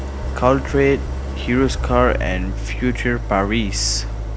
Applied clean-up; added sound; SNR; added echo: none; Idling; 4 dB; none.